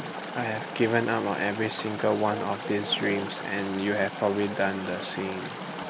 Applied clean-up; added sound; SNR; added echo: none; Chatter / Stream; 7 dB; none.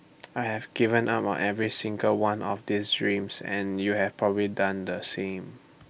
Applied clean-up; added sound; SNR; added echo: none; none; none; none.